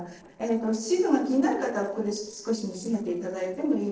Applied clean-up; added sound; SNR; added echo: neural separator model SepFormer DNS4.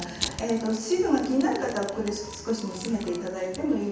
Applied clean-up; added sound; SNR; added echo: none; Crushing; 14 dB; reverberation time 0.9 s.